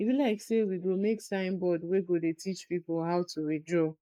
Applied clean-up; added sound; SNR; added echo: neural mask model Resemble Enhance denoiser.